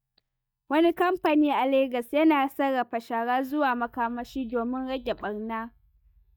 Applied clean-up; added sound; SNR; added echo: neural mask model DeepFilterNet 3.